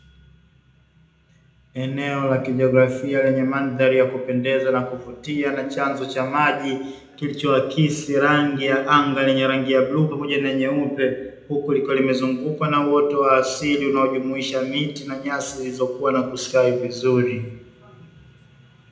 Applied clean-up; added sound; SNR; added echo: none; none; none; reverberation time 0.8 s.